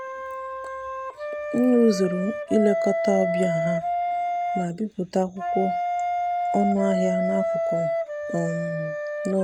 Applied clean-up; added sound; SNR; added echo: none; Wind instrument, woodwind instrument; 1 dB; none.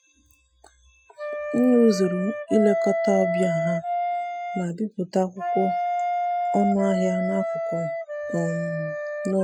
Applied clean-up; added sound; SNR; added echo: classical method Wiener filter.